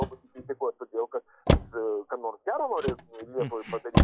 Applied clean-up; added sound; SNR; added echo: classical method log-MMSE.